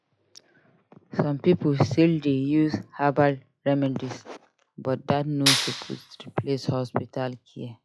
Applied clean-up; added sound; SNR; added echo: classical method log-MMSE.